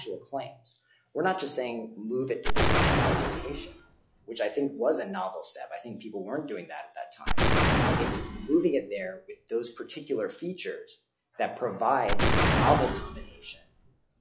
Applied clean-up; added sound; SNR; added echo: classical method log-MMSE.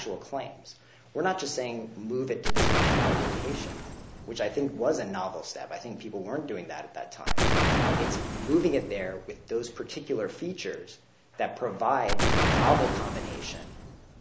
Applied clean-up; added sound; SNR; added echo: none; Explosion; -2 dB; none.